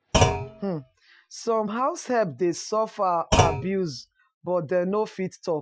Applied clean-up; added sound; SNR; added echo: classical method Wiener filter.